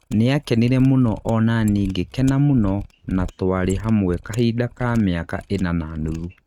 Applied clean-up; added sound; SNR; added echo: neural mask model RNNoise.